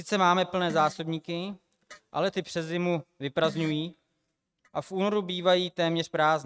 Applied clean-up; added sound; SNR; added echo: neural mask model RNNoise.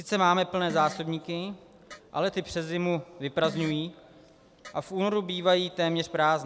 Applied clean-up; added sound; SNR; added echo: none; Fart; 18 dB; none.